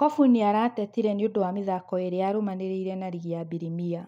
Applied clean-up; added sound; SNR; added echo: none; none; none; none.